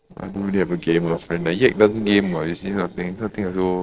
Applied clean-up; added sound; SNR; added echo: neural separator model SepFormer DNS4.